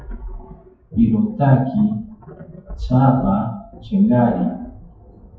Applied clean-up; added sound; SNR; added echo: classical method WPE with log-MMSE.